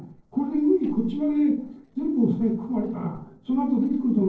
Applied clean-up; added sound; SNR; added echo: neural separator model SepFormer DNS4.